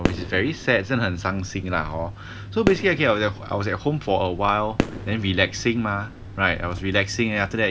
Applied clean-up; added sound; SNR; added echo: none; Fireworks; 9 dB; none.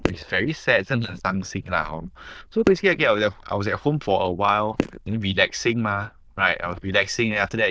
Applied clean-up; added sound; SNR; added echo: neural diffusion model UNIVERSE++.